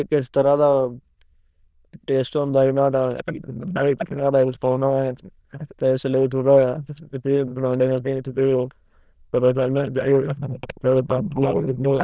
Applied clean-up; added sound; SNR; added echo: neural diffusion model UNIVERSE++.